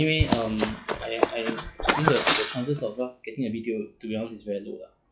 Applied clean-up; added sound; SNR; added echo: classical method log-MMSE.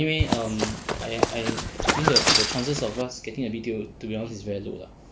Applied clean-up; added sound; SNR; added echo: none; Run; -4 dB; none.